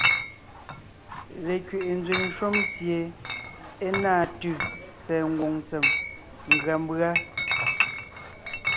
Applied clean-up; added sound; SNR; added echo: none; Chatter / Chink, clink; 0 dB; none.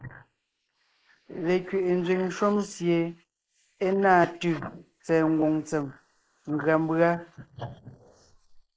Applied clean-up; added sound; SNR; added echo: neural mask model Resemble Enhance denoiser.